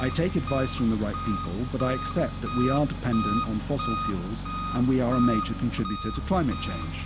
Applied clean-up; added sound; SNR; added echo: none; Engine; 4 dB; none.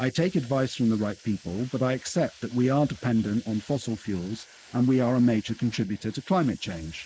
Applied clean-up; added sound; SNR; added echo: neural mask model Resemble Enhance denoiser.